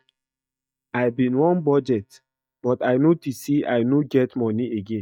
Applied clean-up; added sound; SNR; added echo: neural mask model DeepFilterNet 3.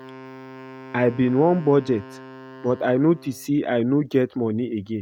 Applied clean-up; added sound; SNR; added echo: none; Wind instrument, woodwind instrument; 20 dB; none.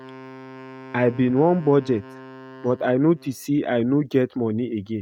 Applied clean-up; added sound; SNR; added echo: neural mask model RNNoise.